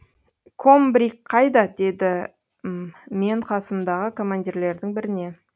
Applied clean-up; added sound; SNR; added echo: none; none; none; none.